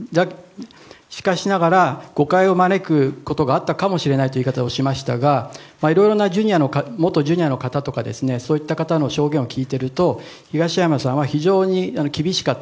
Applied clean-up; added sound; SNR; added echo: none; none; none; none.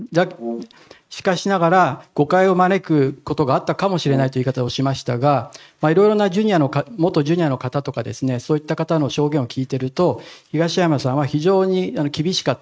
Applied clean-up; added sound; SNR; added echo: neural mask model RNNoise.